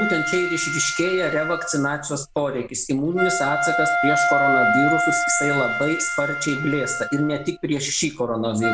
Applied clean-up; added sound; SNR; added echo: none; Wind instrument, woodwind instrument; 1 dB; none.